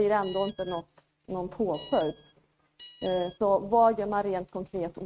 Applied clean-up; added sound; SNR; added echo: neural mask model RNNoise.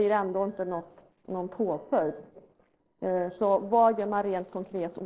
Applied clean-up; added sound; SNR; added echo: neural separator model SepFormer DNS4.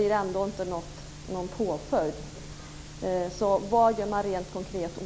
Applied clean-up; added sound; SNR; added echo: none; none; none; none.